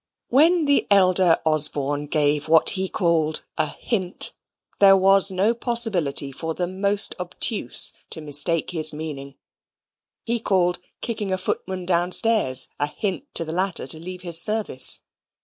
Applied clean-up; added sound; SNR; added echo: neural mask model Resemble Enhance denoiser.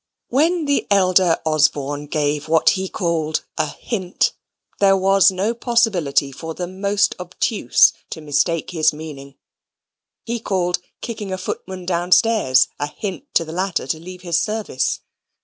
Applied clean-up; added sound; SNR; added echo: none; none; none; none.